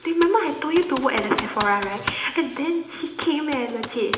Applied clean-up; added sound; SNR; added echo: none; Computer keyboard; 11 dB; reverberation time 0.8 s.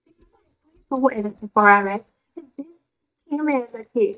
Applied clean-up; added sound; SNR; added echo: neural mask model DeepFilterNet 3.